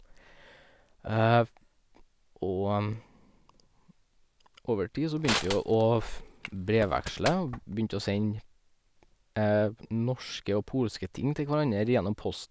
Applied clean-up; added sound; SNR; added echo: none; Crushing; 7 dB; none.